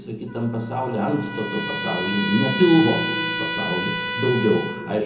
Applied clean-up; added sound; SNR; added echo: none; Trumpet; 5 dB; reverberation time 0.6 s.